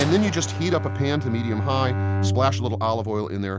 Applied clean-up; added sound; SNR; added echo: none; Explosion + Bowed string instrument; 2 dB; none.